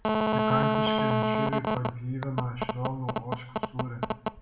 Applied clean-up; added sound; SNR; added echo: none; Telephone; -4 dB; reverberation time 0.6 s.